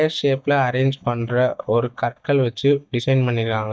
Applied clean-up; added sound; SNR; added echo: neural mask model DeepFilterNet 3.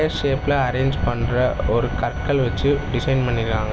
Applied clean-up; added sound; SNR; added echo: none; Organ; 19 dB; none.